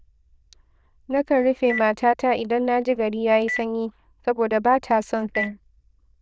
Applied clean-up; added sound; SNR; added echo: neural diffusion model UNIVERSE++.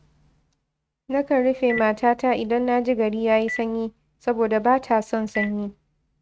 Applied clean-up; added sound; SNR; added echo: neural mask model RNNoise.